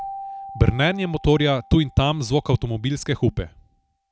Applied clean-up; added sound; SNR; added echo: none; Keyboard (musical); 18 dB; none.